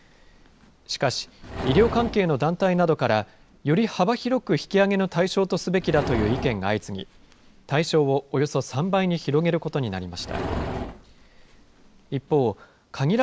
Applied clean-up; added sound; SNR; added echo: none; Livestock, farm animals, working animals; 12 dB; none.